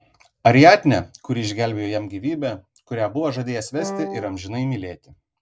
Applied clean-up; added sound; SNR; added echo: none; Wind instrument, woodwind instrument; 9 dB; none.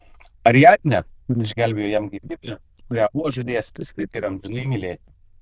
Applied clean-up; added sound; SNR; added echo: neural diffusion model UNIVERSE++.